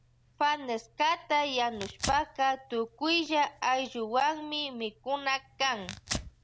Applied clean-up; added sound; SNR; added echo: none; Tearing; 14 dB; none.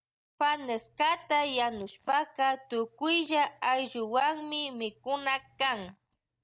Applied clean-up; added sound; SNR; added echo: neural mask model DeepFilterNet 3.